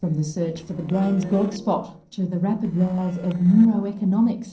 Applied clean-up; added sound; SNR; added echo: neural separator model SepFormer DNS4.